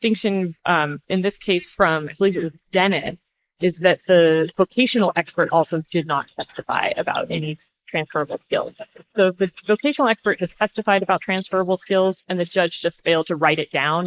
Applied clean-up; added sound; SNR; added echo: neural mask model Resemble Enhance denoiser.